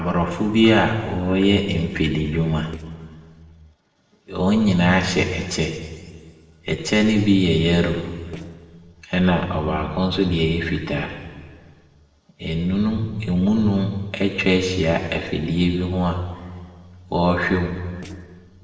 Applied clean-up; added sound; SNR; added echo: neural separator model SepFormer DNS4.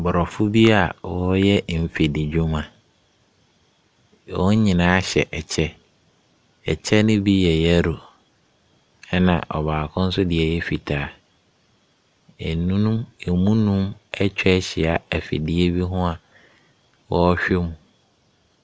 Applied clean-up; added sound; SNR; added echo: none; none; none; none.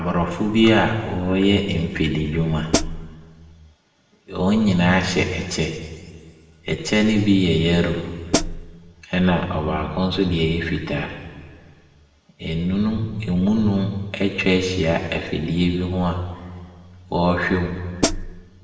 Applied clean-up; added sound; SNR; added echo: none; Hi-hat; 2 dB; reverberation time 1.7 s.